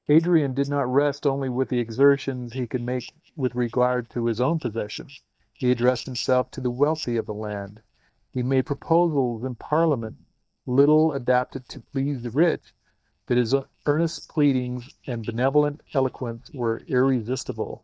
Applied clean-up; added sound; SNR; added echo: neural mask model DeepFilterNet 3.